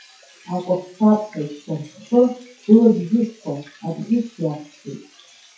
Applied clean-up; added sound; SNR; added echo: classical method WPE with log-MMSE.